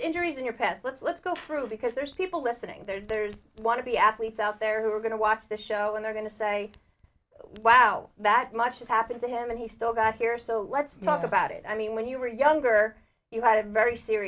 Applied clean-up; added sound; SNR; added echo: none; none; none; none.